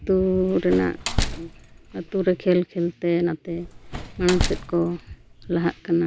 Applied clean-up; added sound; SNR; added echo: none; Slam; 7 dB; none.